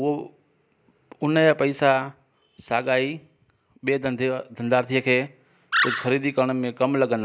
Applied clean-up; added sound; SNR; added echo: none; Animal; 2 dB; none.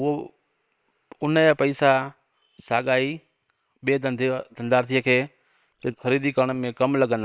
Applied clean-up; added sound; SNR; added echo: neural separator model SepFormer WHAM!.